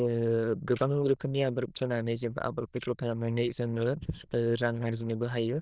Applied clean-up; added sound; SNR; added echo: neural diffusion model UNIVERSE++.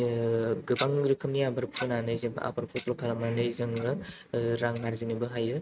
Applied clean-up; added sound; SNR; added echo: neural mask model RNNoise.